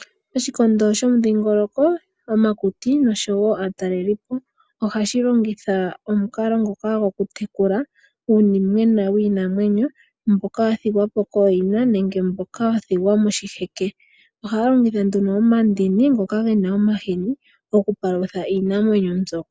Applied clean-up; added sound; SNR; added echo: none; none; none; none.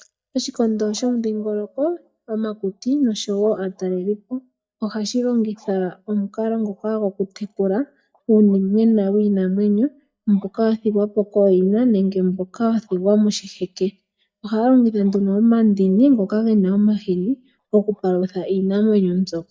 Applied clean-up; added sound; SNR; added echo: neural mask model DeepFilterNet 3.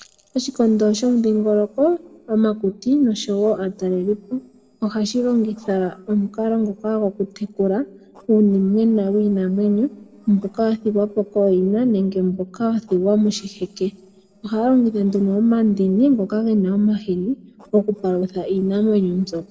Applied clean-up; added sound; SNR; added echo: neural separator model SepFormer DNS4.